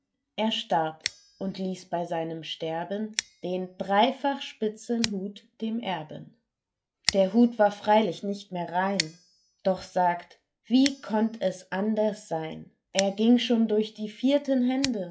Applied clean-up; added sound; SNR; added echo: classical method log-MMSE.